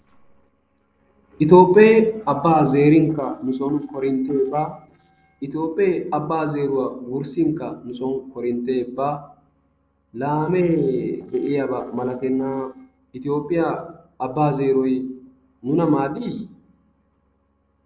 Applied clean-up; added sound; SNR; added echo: neural separator model SepFormer DNS4.